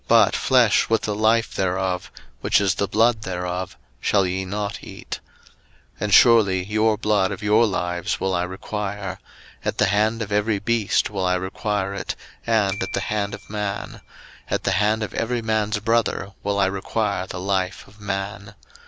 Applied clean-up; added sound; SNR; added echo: none; Glockenspiel; 18 dB; none.